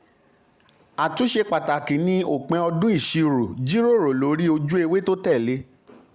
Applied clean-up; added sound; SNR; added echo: none; none; none; none.